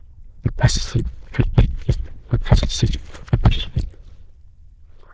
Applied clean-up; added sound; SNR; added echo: neural diffusion model UNIVERSE++.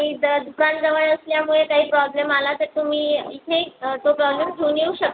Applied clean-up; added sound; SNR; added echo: none; none; none; none.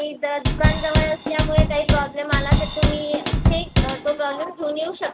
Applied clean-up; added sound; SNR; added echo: none; Drum / Drum kit; -5 dB; none.